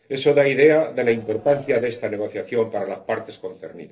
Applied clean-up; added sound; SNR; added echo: neural separator model SepFormer DNS4.